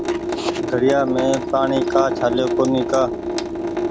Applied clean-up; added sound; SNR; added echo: none; Drip / Sink (filling or washing) / Water tap, faucet; 2 dB; none.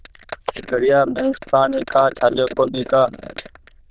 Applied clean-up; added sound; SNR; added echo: neural diffusion model UNIVERSE++.